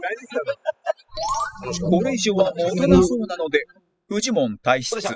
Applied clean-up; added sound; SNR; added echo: classical method spectral subtraction.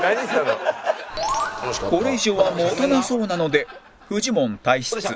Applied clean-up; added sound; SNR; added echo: none; none; none; none.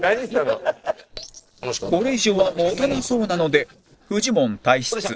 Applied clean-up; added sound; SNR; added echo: neural separator model SepFormer DNS4.